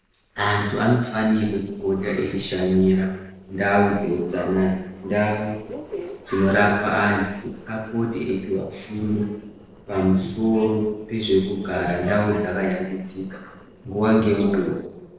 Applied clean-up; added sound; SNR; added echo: neural separator model SepFormer DNS4.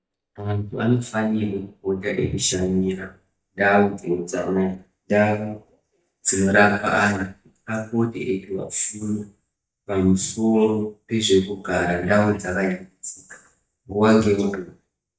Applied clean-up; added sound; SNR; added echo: neural mask model DeepFilterNet 3.